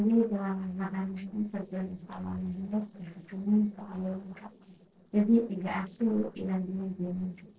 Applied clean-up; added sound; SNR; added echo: neural separator model SepFormer DNS4.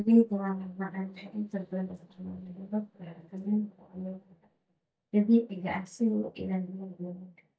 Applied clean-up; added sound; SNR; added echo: neural mask model DeepFilterNet 3.